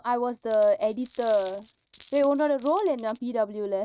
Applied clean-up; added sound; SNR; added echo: neural mask model RNNoise.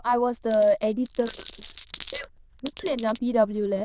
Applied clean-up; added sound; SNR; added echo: neural diffusion model UNIVERSE++.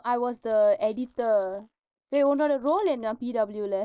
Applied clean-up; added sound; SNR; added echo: neural mask model Resemble Enhance denoiser.